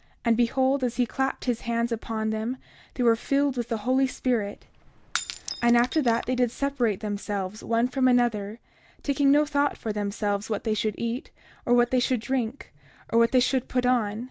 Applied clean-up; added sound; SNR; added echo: none; Shatter / Crushing; 14 dB; none.